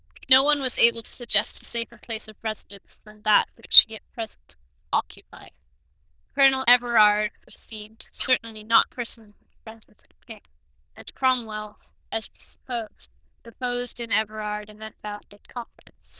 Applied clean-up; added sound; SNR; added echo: neural diffusion model UNIVERSE++.